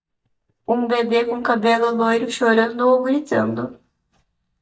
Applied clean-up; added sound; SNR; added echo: neural mask model DeepFilterNet 3.